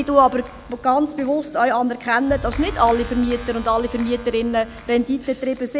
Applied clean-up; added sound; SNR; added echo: none; Clapping; 15 dB; none.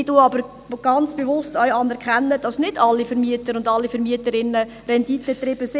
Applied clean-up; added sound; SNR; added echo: none; none; none; none.